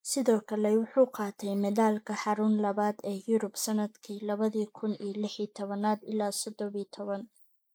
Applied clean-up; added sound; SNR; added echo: neural mask model Resemble Enhance denoiser.